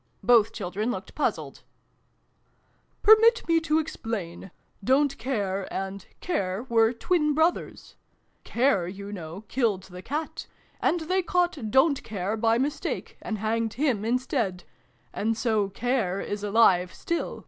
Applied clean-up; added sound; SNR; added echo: none; none; none; none.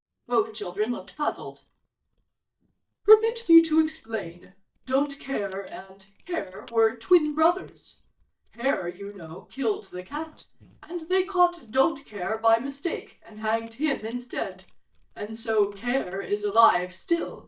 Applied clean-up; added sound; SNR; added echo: neural mask model DeepFilterNet 3.